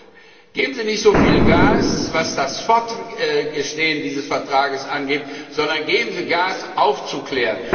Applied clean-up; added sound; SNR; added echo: none; Boom; 3 dB; reverberation time 2.6 s.